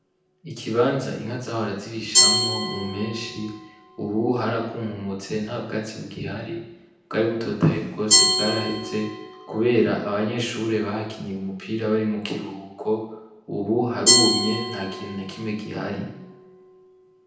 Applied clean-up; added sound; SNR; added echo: none; Glass; 1 dB; reverberation time 0.9 s.